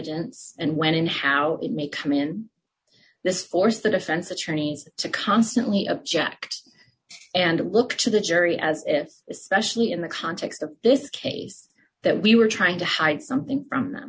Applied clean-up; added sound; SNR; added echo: none; none; none; none.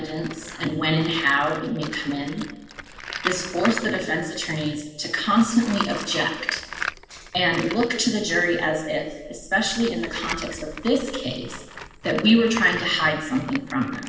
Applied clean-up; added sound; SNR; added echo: none; Tools; 12 dB; reverberation time 1.1 s.